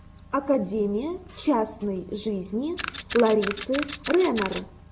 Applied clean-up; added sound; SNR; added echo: none; Camera; 11 dB; none.